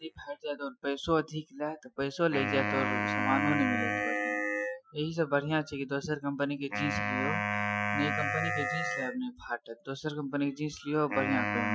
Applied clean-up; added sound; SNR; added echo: classical method Wiener filter.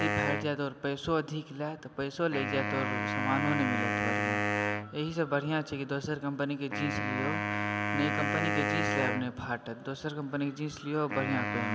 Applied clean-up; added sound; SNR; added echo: none; Wind instrument, woodwind instrument; 0 dB; none.